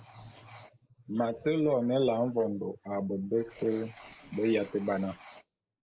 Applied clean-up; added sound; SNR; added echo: neural mask model Resemble Enhance denoiser.